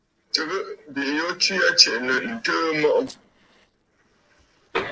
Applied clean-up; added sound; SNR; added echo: neural separator model SepFormer DNS4.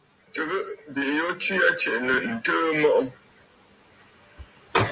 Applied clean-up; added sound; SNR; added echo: none; none; none; none.